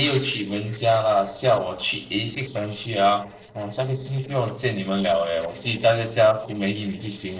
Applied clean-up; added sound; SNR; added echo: neural separator model SepFormer DNS4.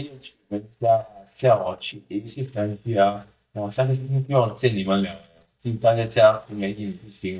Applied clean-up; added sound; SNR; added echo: neural mask model DeepFilterNet 3.